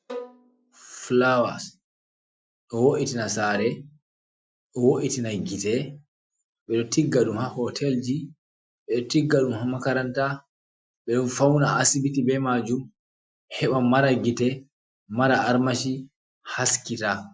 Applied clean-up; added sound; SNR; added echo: classical method Wiener filter.